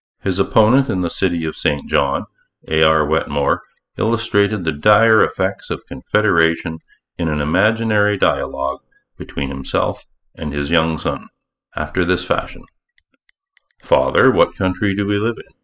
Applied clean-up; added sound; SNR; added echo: classical method spectral subtraction.